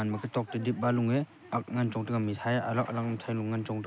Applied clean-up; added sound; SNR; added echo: none; none; none; none.